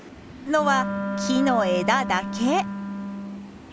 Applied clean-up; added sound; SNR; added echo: none; Wind instrument, woodwind instrument; 5 dB; none.